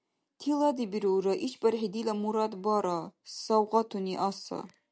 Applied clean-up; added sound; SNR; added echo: none; none; none; none.